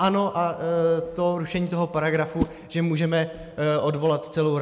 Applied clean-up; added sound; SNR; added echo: none; Whoosh, swoosh, swish; 12 dB; none.